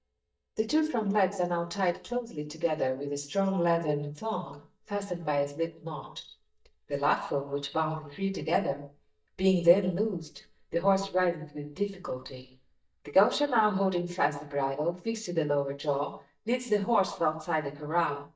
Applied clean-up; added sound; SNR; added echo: neural mask model DeepFilterNet 3.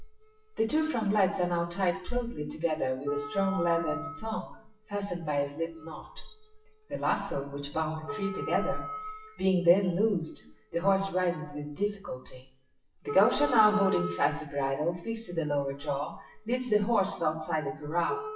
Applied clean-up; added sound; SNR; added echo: classical method WPE with log-MMSE.